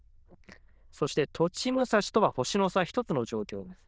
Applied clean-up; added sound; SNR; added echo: neural diffusion model UNIVERSE++.